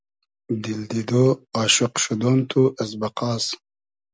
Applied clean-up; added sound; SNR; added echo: none; none; none; none.